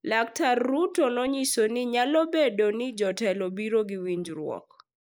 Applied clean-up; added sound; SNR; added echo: neural mask model Resemble Enhance denoiser.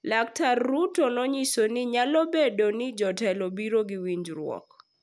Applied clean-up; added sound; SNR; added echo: none; none; none; none.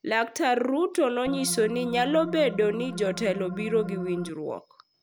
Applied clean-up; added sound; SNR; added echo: none; Organ; 10 dB; none.